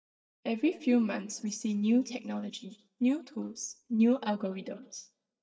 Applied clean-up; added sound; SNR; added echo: neural mask model DeepFilterNet 3.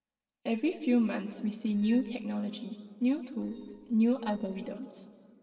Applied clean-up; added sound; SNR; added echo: neural separator model SepFormer DNS4.